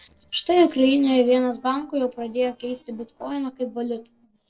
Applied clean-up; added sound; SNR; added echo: neural separator model SepFormer DNS4.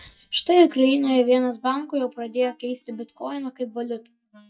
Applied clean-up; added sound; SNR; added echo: neural mask model DeepFilterNet 3.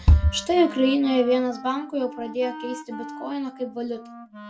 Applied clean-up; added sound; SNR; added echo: none; Wind instrument, woodwind instrument; 16 dB; reverberation time 0.2 s.